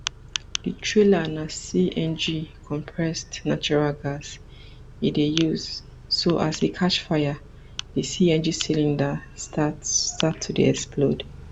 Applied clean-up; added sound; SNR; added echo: none; Idling / Accelerating, revving, vroom / Car; 19 dB; none.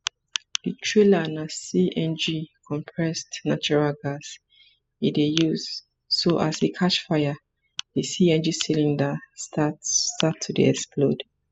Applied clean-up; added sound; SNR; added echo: classical method spectral subtraction.